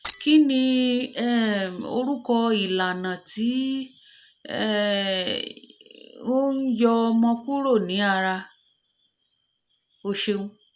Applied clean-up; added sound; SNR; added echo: none; Shatter; 12 dB; none.